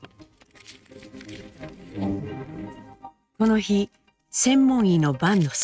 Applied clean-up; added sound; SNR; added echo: neural mask model RNNoise.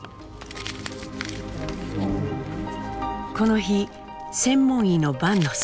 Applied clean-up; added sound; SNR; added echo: none; Crumpling, crinkling; 18 dB; none.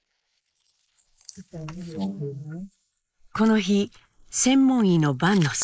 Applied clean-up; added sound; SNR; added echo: neural mask model Resemble Enhance denoiser.